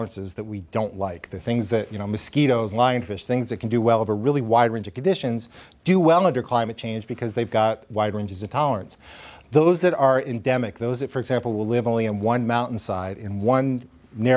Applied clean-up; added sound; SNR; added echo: none; none; none; none.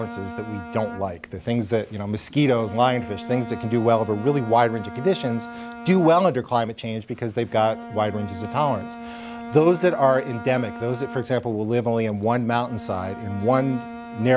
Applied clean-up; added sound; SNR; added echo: none; Bowed string instrument; 14 dB; none.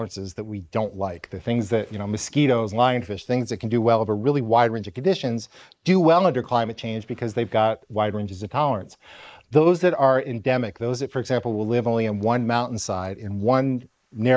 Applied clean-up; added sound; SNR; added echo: neural mask model Resemble Enhance denoiser.